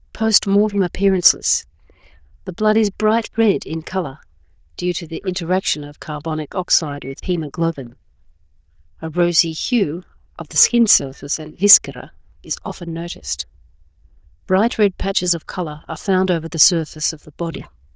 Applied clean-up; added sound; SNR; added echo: neural diffusion model UNIVERSE++.